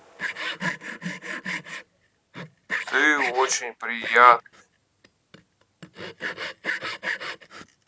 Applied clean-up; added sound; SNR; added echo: none; Sawing; 7 dB; none.